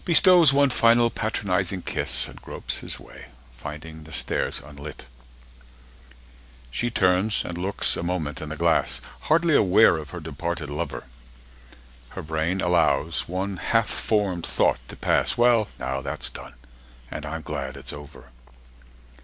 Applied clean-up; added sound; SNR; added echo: none; none; none; none.